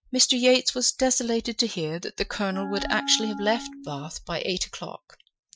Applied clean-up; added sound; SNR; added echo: classical method Wiener filter.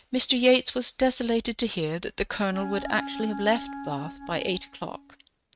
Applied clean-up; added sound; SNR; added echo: neural mask model RNNoise.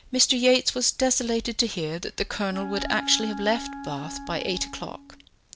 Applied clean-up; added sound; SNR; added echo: none; Wind instrument, woodwind instrument; 12 dB; none.